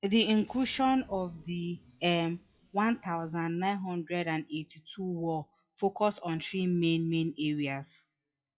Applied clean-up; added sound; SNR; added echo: classical method WPE with log-MMSE.